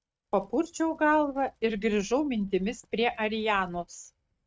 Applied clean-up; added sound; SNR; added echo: neural mask model RNNoise.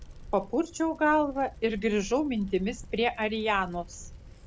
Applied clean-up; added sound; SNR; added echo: none; Bicycle; 17 dB; none.